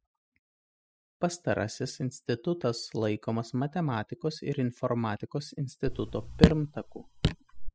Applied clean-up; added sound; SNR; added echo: classical method spectral subtraction.